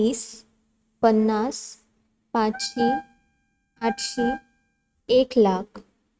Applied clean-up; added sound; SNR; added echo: neural mask model RNNoise.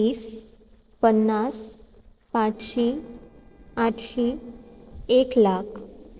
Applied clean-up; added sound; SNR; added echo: neural separator model SepFormer DNS4.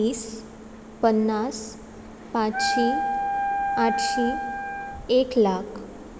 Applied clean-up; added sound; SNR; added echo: none; Wind instrument, woodwind instrument; 1 dB; none.